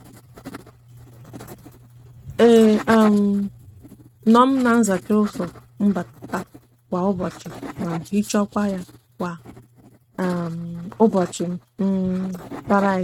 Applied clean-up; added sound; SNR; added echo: neural mask model RNNoise.